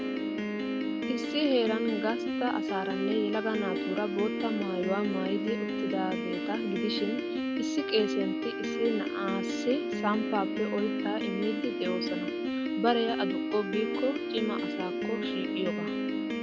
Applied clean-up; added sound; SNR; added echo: none; Piano; -1 dB; none.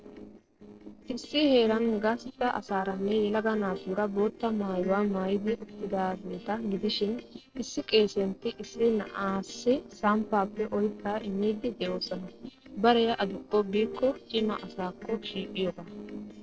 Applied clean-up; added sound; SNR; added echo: neural separator model SepFormer DNS4.